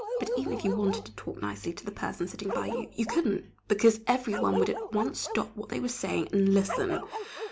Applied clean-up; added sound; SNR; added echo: none; Bark; 8 dB; none.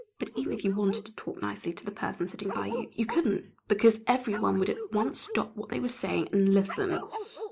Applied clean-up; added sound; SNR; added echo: neural mask model Resemble Enhance denoiser.